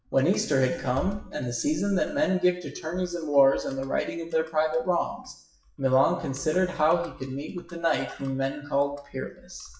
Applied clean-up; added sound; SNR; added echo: classical method WPE with log-MMSE.